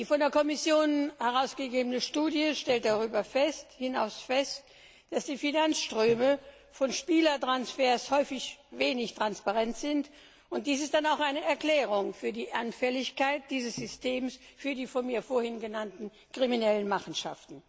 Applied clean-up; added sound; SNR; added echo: none; none; none; none.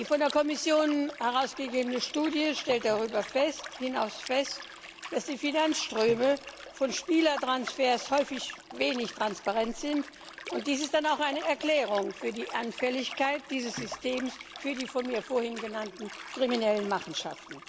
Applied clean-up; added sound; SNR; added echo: none; Liquid; 14 dB; none.